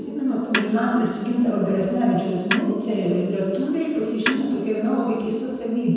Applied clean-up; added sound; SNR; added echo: none; Snare drum; 11 dB; reverberation time 1.2 s.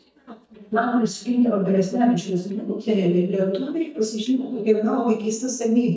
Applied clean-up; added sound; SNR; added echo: neural mask model DeepFilterNet 3.